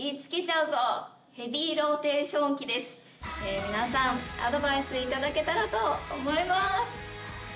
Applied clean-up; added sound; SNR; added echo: none; none; none; none.